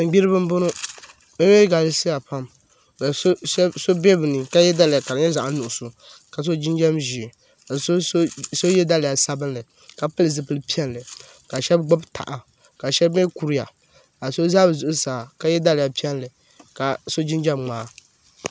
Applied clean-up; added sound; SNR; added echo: none; none; none; none.